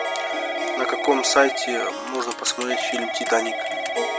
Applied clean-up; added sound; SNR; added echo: none; Harp + Telephone / Typing; 1 dB; none.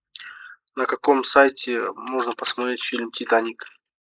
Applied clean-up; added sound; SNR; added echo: neural mask model Resemble Enhance denoiser.